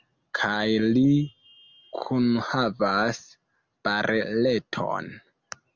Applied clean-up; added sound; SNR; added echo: none; none; none; none.